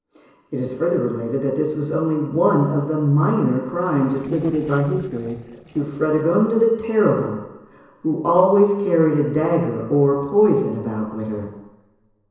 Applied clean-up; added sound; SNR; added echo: neural separator model SepFormer DNS4.